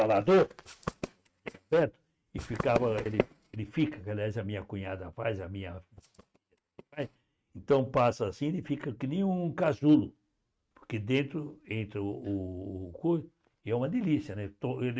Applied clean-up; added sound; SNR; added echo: neural mask model RNNoise.